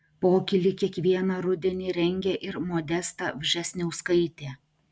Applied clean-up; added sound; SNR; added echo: none; none; none; none.